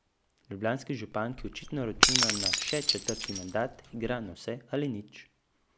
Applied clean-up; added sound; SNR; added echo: none; Shatter / Crushing; -4 dB; none.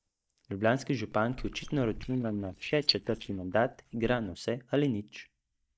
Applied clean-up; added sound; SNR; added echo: neural mask model DeepFilterNet 3.